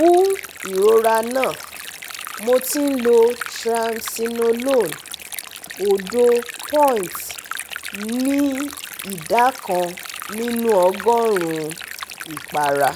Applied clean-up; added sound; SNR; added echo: none; Stream; 12 dB; none.